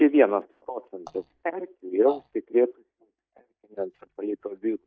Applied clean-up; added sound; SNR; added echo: neural mask model DeepFilterNet 3.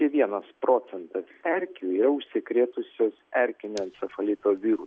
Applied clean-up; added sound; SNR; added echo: none; none; none; none.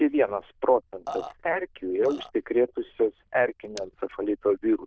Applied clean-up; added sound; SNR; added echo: neural diffusion model UNIVERSE++.